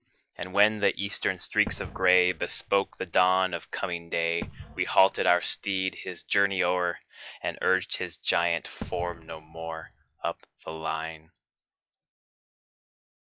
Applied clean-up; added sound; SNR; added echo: classical method log-MMSE.